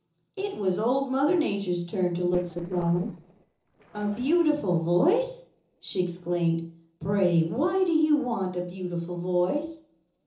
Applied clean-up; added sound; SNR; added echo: neural separator model SepFormer DNS4.